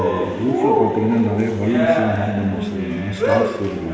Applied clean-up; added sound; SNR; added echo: none; Cheering; 0 dB; reverberation time 0.8 s.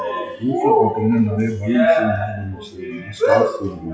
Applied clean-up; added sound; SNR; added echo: classical method WPE with log-MMSE.